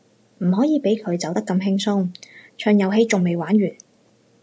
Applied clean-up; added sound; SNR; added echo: none; none; none; none.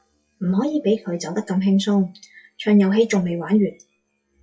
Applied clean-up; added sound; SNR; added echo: classical method WPE with log-MMSE.